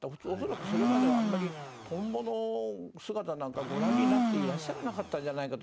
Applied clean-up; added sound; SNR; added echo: none; Domestic sounds, home sounds; -4 dB; none.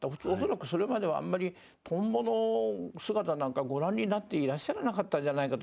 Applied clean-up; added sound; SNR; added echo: none; none; none; none.